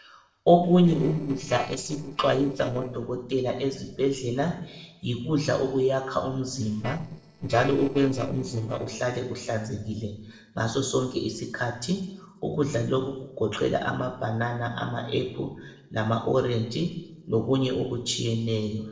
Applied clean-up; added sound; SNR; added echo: neural separator model SepFormer DNS4.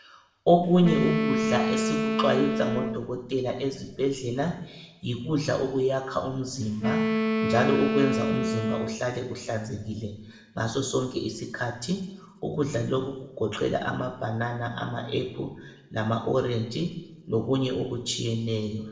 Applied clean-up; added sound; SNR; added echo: none; Wind instrument, woodwind instrument; 0 dB; reverberation time 0.8 s.